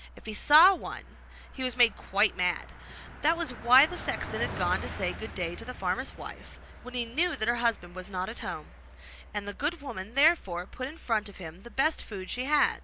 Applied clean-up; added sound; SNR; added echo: none; Car passing by; 15 dB; none.